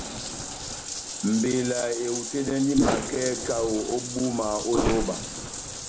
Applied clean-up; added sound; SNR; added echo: neural mask model Resemble Enhance denoiser.